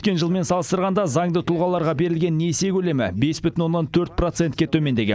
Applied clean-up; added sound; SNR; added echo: none; none; none; none.